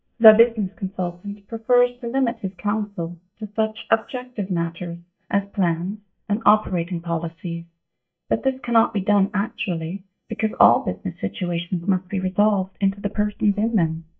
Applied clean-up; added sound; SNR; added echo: neural mask model DeepFilterNet 3.